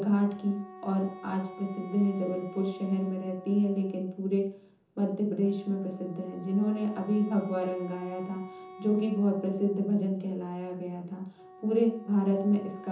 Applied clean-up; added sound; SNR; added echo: none; Wind instrument, woodwind instrument; 18 dB; reverberation time 0.6 s.